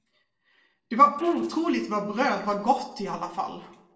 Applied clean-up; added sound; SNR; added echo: neural separator model SepFormer DNS4.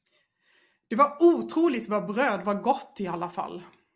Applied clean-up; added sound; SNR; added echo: none; none; none; none.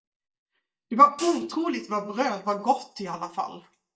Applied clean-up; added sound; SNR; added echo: neural mask model DeepFilterNet 3.